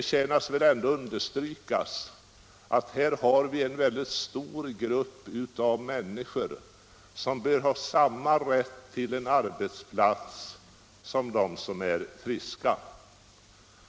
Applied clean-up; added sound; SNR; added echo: none; none; none; none.